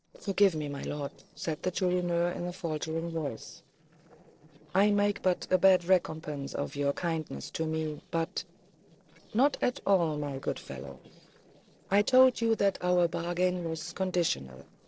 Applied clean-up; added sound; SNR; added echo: neural separator model SepFormer DNS4.